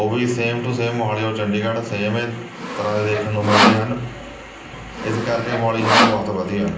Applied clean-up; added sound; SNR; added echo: none; Sawing; 0 dB; reverberation time 0.6 s.